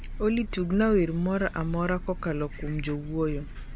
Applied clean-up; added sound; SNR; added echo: none; Bird / Breathing; 9 dB; none.